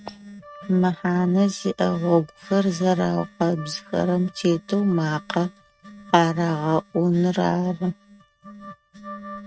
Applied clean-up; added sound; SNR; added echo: neural mask model RNNoise.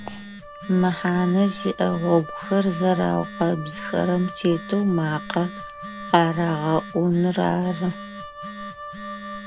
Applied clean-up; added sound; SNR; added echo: none; Wind instrument, woodwind instrument + Telephone; 13 dB; none.